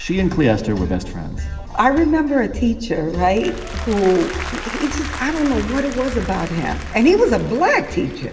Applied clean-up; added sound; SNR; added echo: none; Applause; 16 dB; reverberation time 2.7 s.